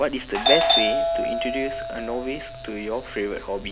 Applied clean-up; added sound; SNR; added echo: none; Doorbell; -3 dB; none.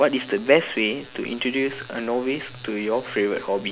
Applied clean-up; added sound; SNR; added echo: none; none; none; none.